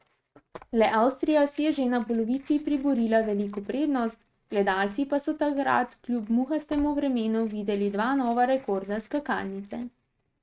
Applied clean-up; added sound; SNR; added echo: neural mask model RNNoise.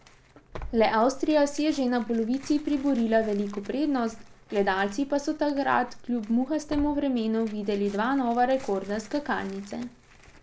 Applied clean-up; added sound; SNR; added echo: none; Tearing; 20 dB; none.